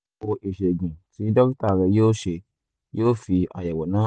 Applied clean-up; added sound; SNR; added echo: none; none; none; none.